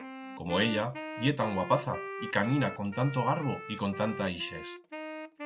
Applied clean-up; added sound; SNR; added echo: none; Wind instrument, woodwind instrument; 10 dB; none.